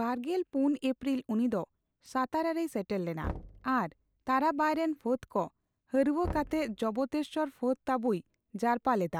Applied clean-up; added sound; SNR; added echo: none; Knock; 15 dB; none.